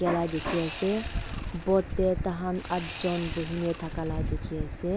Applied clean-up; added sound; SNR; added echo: none; Sawing; 15 dB; none.